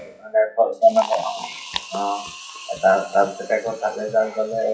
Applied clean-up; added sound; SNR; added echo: classical method WPE with log-MMSE.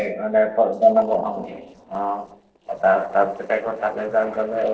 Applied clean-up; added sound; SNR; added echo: neural separator model SepFormer DNS4.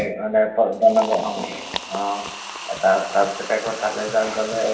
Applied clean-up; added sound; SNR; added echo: none; Liquid; 12 dB; reverberation time 0.8 s.